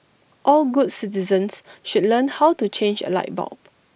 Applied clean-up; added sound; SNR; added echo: none; none; none; none.